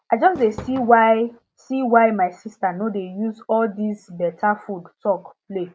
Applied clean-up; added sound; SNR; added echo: none; Fireworks; 18 dB; none.